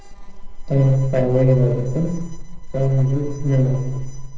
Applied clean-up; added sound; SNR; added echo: neural separator model SepFormer DNS4.